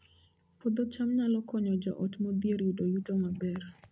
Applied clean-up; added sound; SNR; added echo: none; none; none; none.